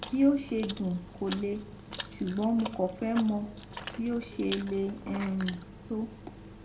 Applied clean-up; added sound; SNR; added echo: none; Chewing, mastication; 7 dB; reverberation time 0.4 s.